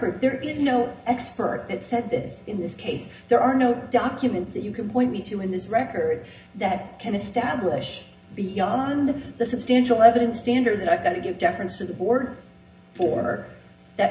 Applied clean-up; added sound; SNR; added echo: none; none; none; reverberation time 0.4 s.